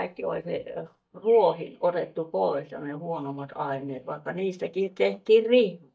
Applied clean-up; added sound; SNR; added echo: neural mask model DeepFilterNet 3.